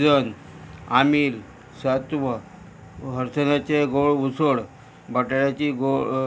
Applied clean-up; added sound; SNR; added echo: none; none; none; none.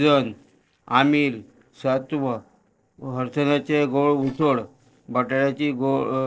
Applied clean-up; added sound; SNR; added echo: neural separator model SepFormer DNS4.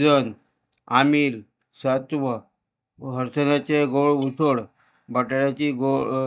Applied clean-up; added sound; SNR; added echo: neural mask model DeepFilterNet 3.